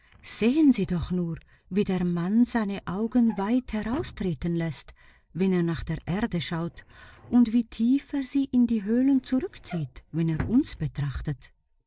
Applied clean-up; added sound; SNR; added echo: neural separator model SepFormer DNS4.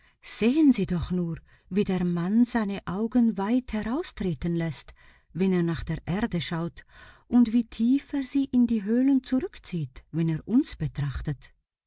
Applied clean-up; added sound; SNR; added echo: none; none; none; none.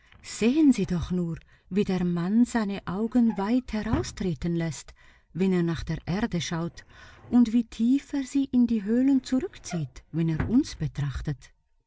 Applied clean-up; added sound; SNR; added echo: none; Drawer open or close; 18 dB; none.